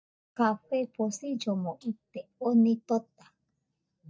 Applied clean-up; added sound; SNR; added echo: neural mask model DeepFilterNet 3.